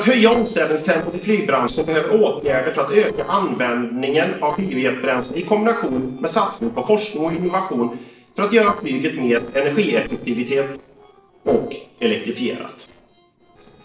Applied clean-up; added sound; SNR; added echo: neural separator model SepFormer DNS4.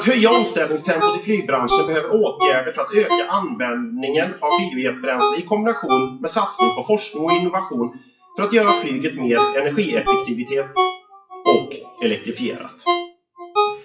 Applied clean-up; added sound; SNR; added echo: classical method WPE with log-MMSE.